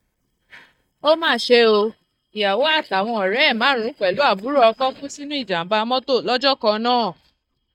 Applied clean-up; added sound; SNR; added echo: neural mask model DeepFilterNet 3.